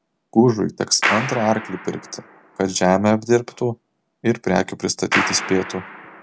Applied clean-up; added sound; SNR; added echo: none; Clapping; 8 dB; none.